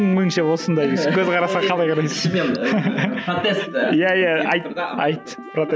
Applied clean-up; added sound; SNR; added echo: none; Trumpet + Liquid; 15 dB; none.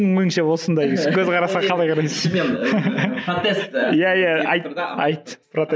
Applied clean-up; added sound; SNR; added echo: none; none; none; none.